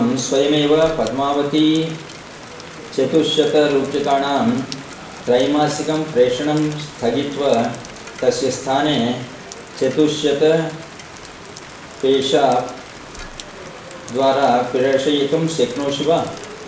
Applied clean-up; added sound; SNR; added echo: none; Rain; 17 dB; reverberation time 0.6 s.